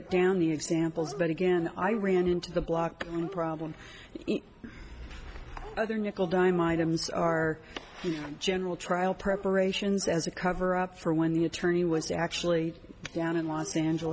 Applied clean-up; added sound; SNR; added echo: none; Dog; 20 dB; none.